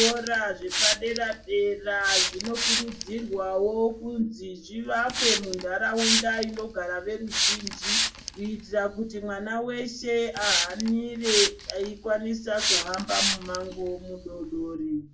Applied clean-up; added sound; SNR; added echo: none; Hiss; 1 dB; reverberation time 0.2 s.